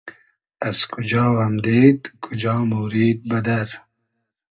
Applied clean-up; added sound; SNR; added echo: none; none; none; reverberation time 0.2 s.